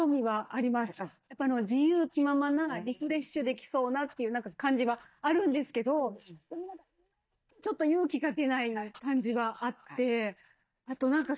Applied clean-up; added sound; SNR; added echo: neural mask model DeepFilterNet 3.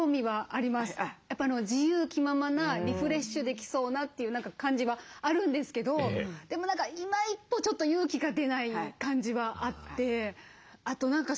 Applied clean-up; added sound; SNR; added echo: none; none; none; none.